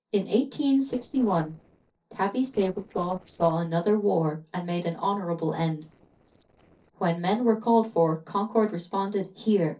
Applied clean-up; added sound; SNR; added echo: neural separator model SepFormer DNS4.